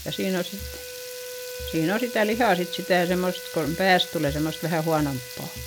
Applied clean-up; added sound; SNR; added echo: none; Water tap, faucet / Liquid + Wind instrument, woodwind instrument; 11 dB; none.